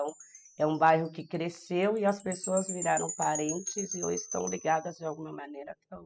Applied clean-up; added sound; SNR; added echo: classical method spectral subtraction.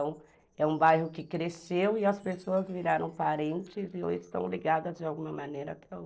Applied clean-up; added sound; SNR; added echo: neural separator model SepFormer DNS4.